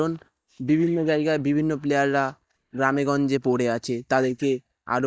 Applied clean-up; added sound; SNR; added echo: neural mask model DeepFilterNet 3.